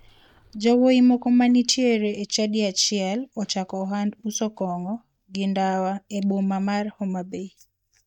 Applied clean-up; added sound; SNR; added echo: neural mask model DeepFilterNet 3.